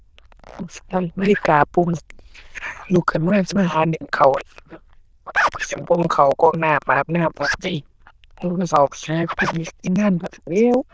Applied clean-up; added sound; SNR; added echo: neural diffusion model UNIVERSE++.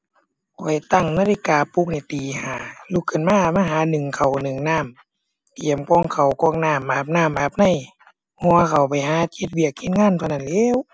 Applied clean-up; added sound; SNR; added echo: none; none; none; none.